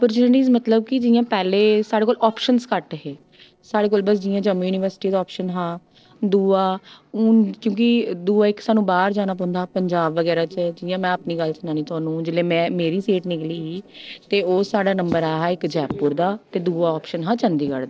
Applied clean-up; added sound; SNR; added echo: neural separator model SepFormer DNS4.